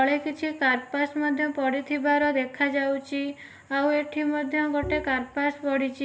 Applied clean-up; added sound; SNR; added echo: none; Bowed string instrument; 12 dB; none.